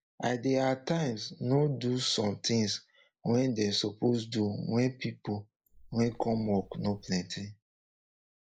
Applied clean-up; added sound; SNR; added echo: neural mask model Resemble Enhance denoiser.